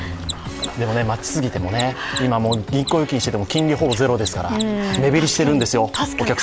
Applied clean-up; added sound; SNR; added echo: none; Mechanisms; 14 dB; none.